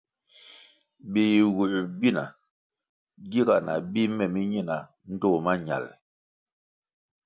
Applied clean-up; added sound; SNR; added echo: none; none; none; none.